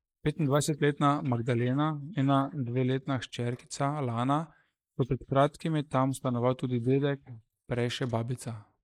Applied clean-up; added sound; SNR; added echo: neural mask model Resemble Enhance denoiser.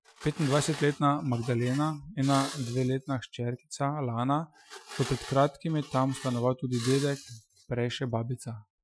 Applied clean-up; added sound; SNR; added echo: classical method Wiener filter.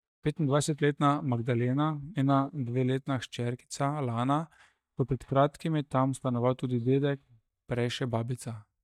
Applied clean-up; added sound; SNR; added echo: neural mask model DeepFilterNet 3.